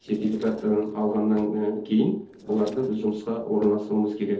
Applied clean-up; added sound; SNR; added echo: neural separator model SepFormer DNS4.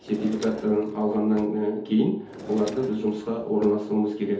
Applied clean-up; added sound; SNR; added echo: none; Drawer open or close; 17 dB; reverberation time 0.6 s.